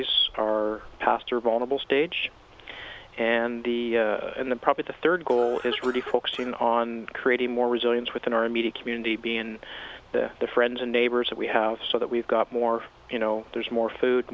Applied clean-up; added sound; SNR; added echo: none; Cough; 14 dB; none.